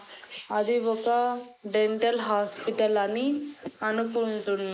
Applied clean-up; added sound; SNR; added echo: neural mask model Resemble Enhance denoiser.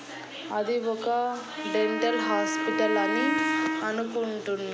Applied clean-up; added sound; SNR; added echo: none; Wind instrument, woodwind instrument; 1 dB; none.